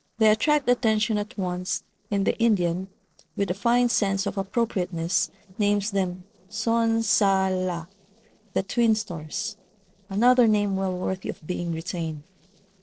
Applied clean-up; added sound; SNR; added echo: neural separator model SepFormer DNS4.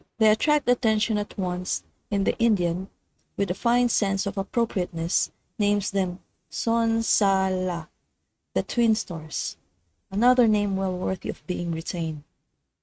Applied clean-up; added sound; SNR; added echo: neural mask model RNNoise.